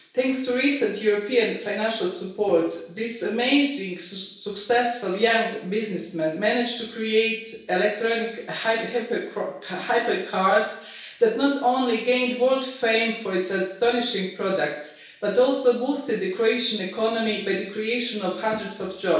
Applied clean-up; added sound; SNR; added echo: none; none; none; reverberation time 0.6 s.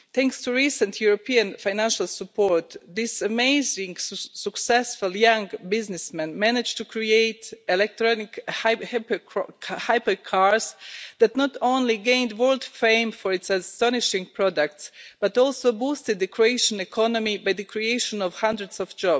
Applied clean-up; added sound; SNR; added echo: none; none; none; none.